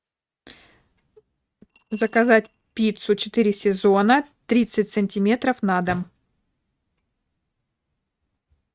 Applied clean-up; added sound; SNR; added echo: neural mask model RNNoise.